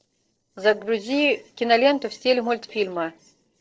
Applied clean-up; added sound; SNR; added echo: neural separator model SepFormer DNS4.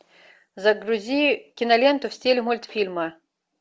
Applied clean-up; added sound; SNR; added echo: none; none; none; none.